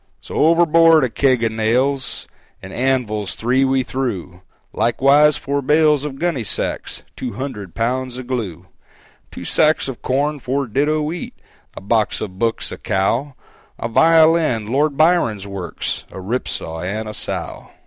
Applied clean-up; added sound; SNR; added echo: none; none; none; none.